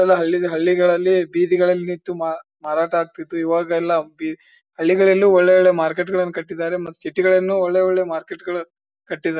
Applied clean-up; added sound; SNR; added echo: none; none; none; none.